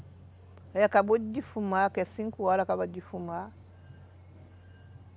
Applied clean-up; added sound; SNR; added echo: none; none; none; none.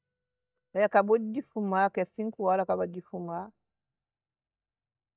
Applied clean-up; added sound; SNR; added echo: neural mask model DeepFilterNet 3.